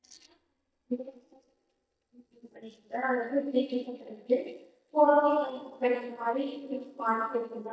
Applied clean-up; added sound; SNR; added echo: neural mask model DeepFilterNet 3.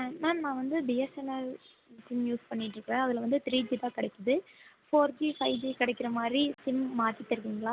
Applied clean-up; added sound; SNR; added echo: none; none; none; none.